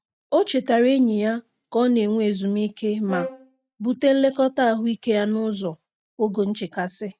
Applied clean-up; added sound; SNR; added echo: neural mask model RNNoise.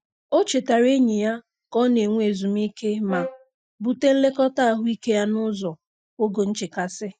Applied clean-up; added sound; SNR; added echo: classical method Wiener filter.